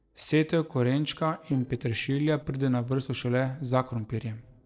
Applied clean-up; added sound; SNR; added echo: neural separator model SepFormer DNS4.